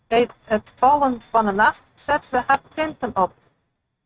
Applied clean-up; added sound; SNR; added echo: neural mask model RNNoise.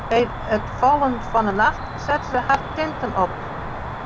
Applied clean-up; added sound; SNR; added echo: none; Cricket; 7 dB; none.